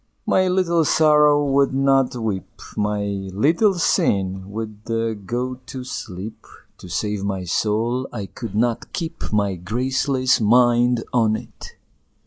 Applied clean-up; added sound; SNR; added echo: neural mask model Resemble Enhance denoiser.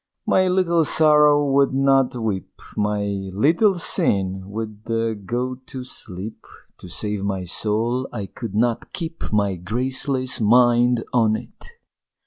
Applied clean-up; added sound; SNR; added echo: none; none; none; none.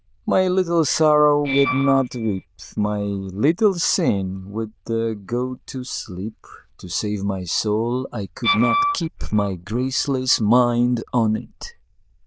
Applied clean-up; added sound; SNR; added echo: neural diffusion model UNIVERSE++.